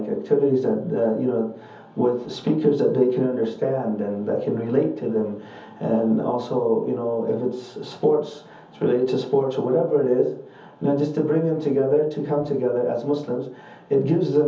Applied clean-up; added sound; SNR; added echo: none; none; none; reverberation time 0.7 s.